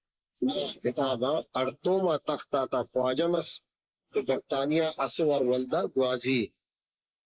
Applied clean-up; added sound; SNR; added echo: neural mask model Resemble Enhance denoiser.